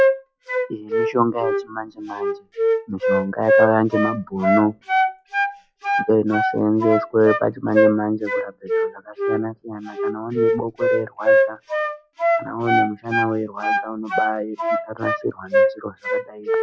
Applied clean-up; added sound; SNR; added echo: classical method log-MMSE.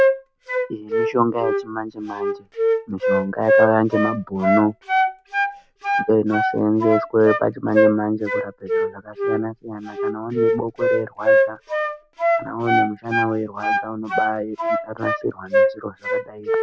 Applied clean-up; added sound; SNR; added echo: none; Wind instrument, woodwind instrument; -2 dB; none.